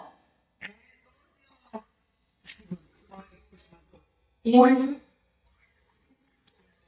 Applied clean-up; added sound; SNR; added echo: neural mask model DeepFilterNet 3.